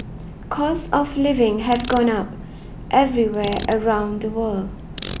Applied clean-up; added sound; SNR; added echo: none; Ratchet, pawl; 17 dB; none.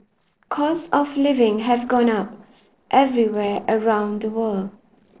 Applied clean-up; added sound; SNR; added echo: neural separator model SepFormer DNS4.